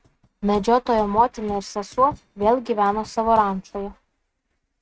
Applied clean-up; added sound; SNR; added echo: neural mask model RNNoise.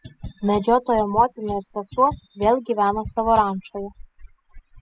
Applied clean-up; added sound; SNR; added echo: classical method spectral subtraction.